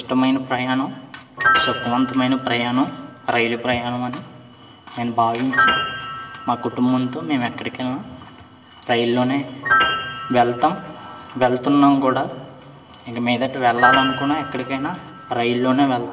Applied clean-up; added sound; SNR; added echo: none; Piano; 5 dB; reverberation time 2.0 s.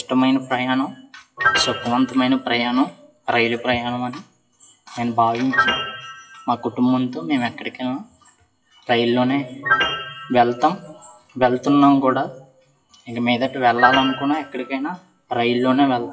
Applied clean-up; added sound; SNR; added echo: classical method WPE with log-MMSE.